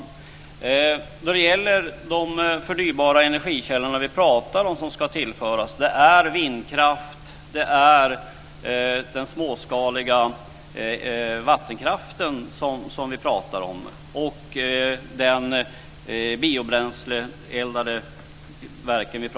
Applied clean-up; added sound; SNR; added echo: none; none; none; none.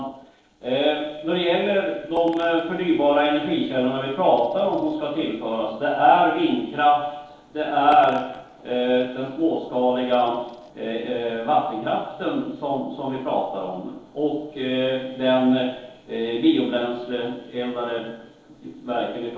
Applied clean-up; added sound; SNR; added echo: neural separator model SepFormer DNS4.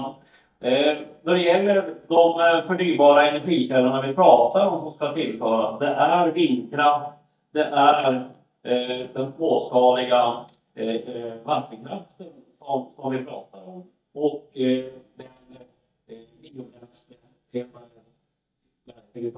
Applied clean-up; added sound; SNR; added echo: neural mask model DeepFilterNet 3.